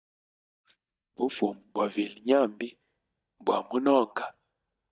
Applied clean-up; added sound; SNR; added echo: neural mask model DeepFilterNet 3.